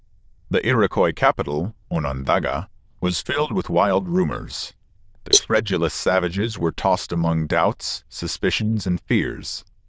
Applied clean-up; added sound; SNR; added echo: neural diffusion model UNIVERSE++.